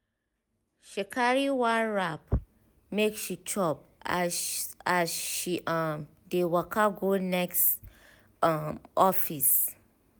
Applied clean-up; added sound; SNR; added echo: none; none; none; none.